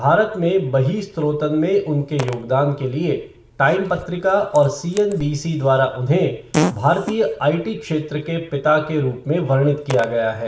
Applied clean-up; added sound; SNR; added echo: none; Fart; 13 dB; reverberation time 0.5 s.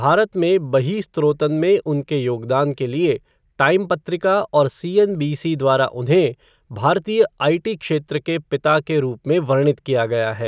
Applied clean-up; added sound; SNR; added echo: none; none; none; none.